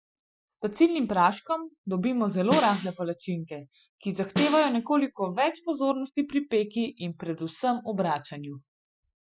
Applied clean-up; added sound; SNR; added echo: classical method Wiener filter.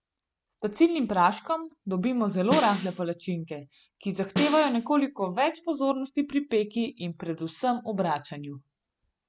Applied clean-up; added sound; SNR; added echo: none; Snare drum; 7 dB; none.